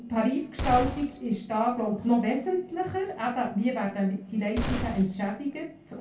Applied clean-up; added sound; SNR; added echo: none; Glass; 6 dB; reverberation time 0.2 s.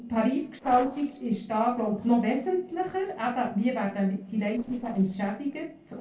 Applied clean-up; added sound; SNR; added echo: neural separator model SepFormer DNS4.